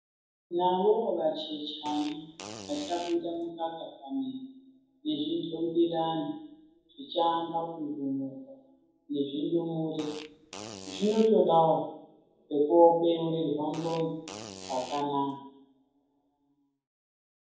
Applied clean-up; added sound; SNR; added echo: none; Fart; 15 dB; reverberation time 1.2 s.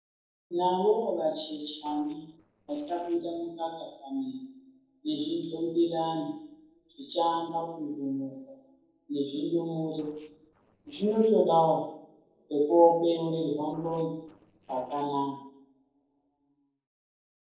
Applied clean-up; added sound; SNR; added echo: neural separator model SepFormer DNS4.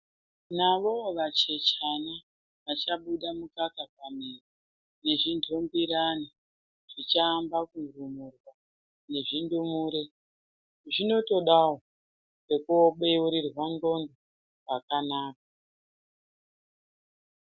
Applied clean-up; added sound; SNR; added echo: none; none; none; none.